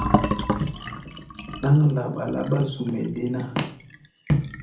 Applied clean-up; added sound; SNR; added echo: none; Fill (with liquid); 5 dB; reverberation time 0.4 s.